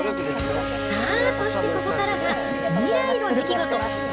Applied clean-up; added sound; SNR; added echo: none; Wind instrument, woodwind instrument; 3 dB; none.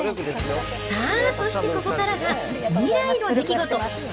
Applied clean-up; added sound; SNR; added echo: none; none; none; none.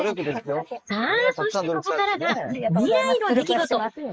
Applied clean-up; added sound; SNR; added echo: neural mask model Resemble Enhance denoiser.